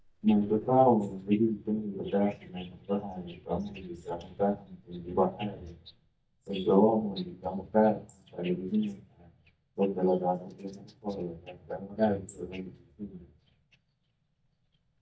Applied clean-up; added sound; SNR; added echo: neural mask model DeepFilterNet 3.